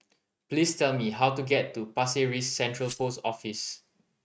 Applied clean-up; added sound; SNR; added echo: neural mask model RNNoise.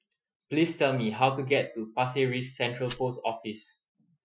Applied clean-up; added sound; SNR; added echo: classical method Wiener filter.